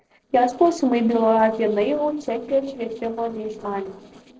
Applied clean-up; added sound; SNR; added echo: neural separator model SepFormer DNS4.